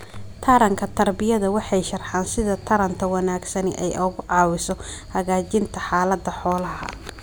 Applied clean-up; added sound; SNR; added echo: none; none; none; none.